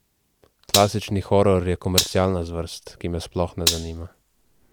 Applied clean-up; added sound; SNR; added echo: none; Gunshot, gunfire; 5 dB; none.